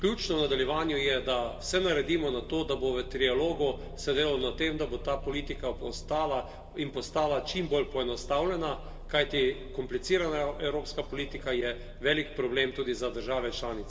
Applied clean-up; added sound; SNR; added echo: none; Aircraft; 12 dB; reverberation time 1.6 s.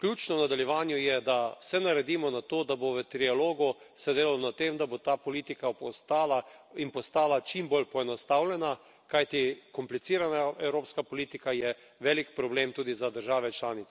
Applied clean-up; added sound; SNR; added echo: none; none; none; none.